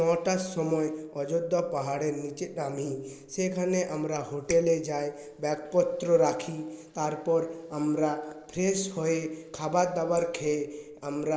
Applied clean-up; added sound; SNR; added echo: neural mask model Resemble Enhance denoiser.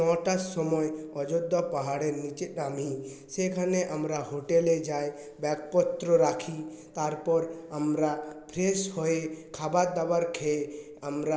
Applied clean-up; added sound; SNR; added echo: none; none; none; none.